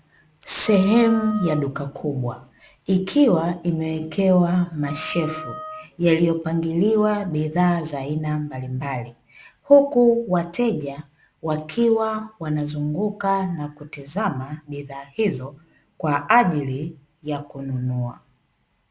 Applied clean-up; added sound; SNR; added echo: none; Wind instrument, woodwind instrument; 14 dB; none.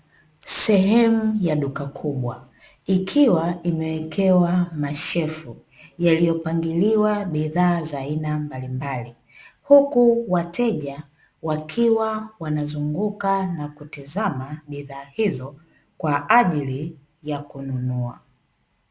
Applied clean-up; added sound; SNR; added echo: none; none; none; none.